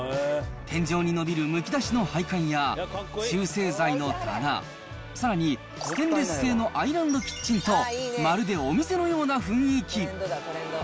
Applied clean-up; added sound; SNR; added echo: none; none; none; none.